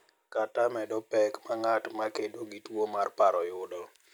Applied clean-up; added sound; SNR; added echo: none; none; none; none.